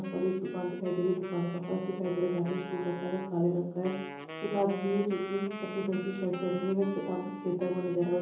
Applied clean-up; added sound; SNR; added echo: none; Wind instrument, woodwind instrument; 11 dB; reverberation time 0.7 s.